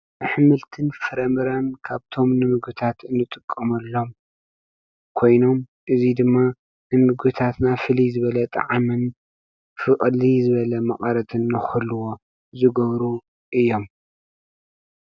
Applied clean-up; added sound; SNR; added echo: none; none; none; none.